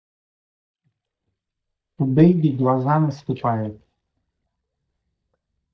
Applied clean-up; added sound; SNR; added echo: neural mask model DeepFilterNet 3.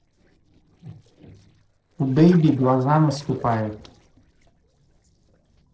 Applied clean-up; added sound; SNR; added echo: neural separator model SepFormer DNS4.